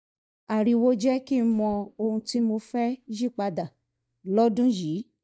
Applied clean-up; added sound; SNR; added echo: neural mask model DeepFilterNet 3.